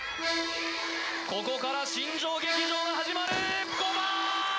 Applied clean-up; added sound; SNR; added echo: none; Accordion; 4 dB; none.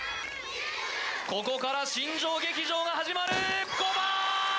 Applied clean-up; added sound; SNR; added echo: none; none; none; none.